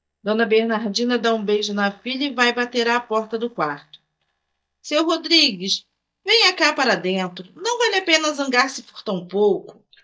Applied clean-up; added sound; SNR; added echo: neural mask model DeepFilterNet 3.